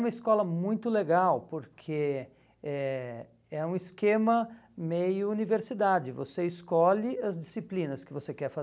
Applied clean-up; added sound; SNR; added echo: none; none; none; none.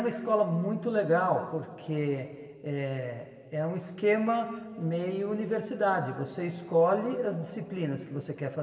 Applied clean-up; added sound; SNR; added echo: none; none; none; reverberation time 2.8 s.